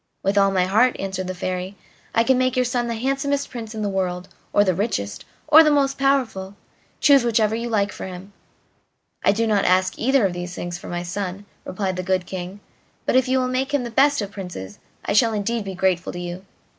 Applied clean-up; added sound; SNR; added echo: none; none; none; none.